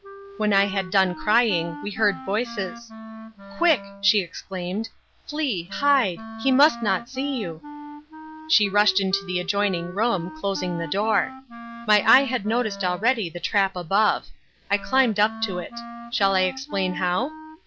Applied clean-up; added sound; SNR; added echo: none; Wind instrument, woodwind instrument; 14 dB; none.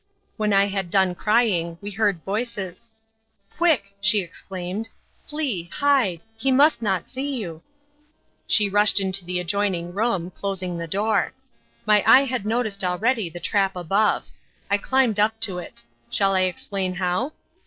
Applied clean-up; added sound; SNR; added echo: neural separator model SepFormer DNS4.